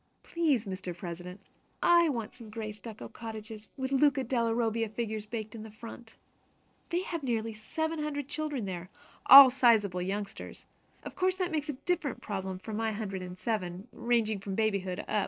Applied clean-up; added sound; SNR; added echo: neural separator model SepFormer DNS4.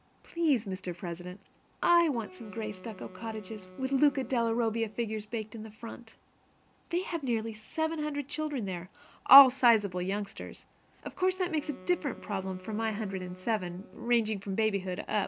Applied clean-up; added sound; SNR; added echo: none; Wind instrument, woodwind instrument; 20 dB; none.